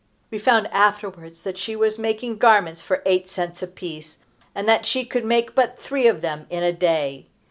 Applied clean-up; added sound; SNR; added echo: none; none; none; none.